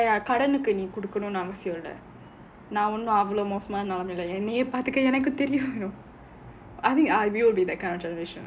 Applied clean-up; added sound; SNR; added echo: none; none; none; none.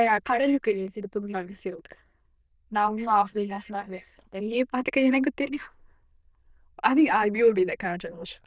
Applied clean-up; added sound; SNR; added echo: neural diffusion model UNIVERSE++.